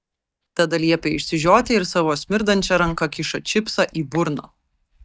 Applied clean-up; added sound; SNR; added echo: neural mask model DeepFilterNet 3.